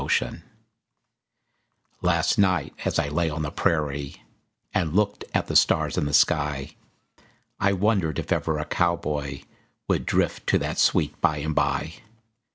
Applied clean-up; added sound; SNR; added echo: none; none; none; none.